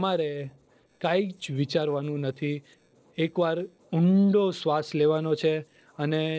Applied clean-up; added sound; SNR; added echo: neural separator model SepFormer DNS4.